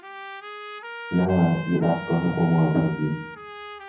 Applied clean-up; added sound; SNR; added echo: none; Trumpet; 13 dB; reverberation time 0.5 s.